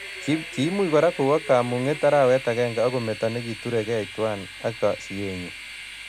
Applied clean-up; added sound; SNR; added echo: none; Train; 14 dB; none.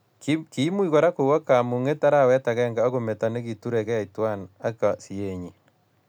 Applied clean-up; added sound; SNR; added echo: none; none; none; none.